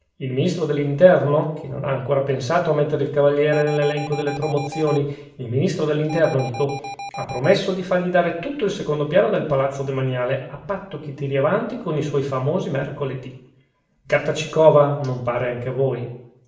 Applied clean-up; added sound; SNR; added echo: none; Alarm; 12 dB; reverberation time 0.7 s.